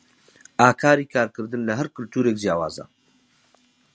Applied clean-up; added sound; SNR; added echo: none; none; none; none.